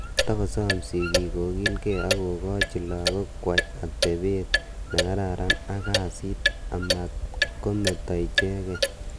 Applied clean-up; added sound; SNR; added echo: none; Clock; 0 dB; none.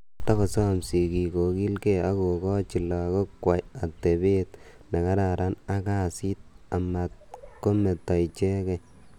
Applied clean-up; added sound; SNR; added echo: none; none; none; none.